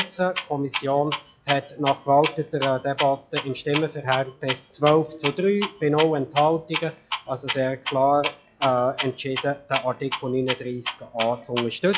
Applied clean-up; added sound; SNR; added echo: classical method log-MMSE.